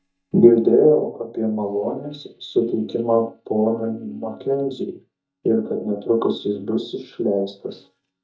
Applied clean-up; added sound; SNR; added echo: neural mask model DeepFilterNet 3.